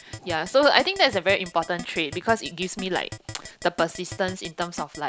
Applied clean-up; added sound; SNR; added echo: none; Keyboard (musical); 16 dB; none.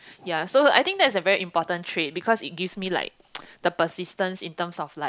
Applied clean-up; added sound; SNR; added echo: none; none; none; none.